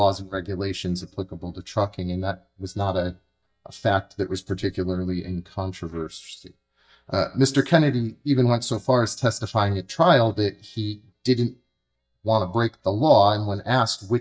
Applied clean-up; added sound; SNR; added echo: neural mask model DeepFilterNet 3.